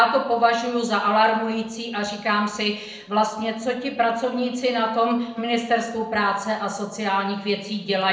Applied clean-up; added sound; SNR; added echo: neural separator model SepFormer DNS4.